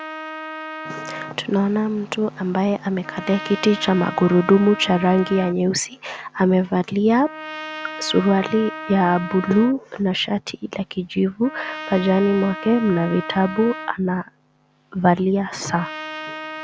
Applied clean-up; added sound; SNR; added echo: none; Trumpet; 13 dB; none.